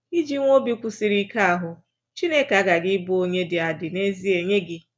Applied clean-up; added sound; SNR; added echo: none; none; none; none.